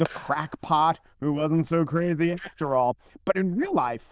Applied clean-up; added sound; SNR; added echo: neural diffusion model UNIVERSE++.